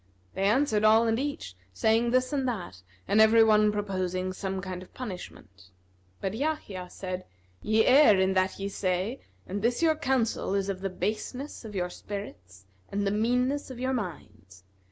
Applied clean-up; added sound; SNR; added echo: none; none; none; none.